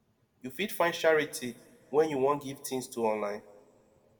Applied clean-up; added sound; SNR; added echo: none; none; none; reverberation time 1.1 s.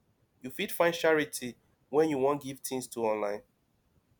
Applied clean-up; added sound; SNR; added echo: none; none; none; none.